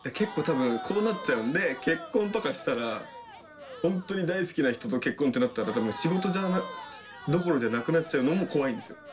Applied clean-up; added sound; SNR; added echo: none; Crowd; 14 dB; reverberation time 0.2 s.